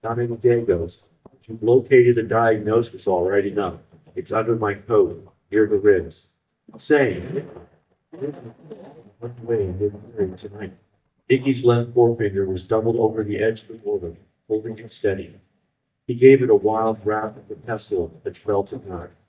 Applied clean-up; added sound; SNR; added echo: neural mask model DeepFilterNet 3.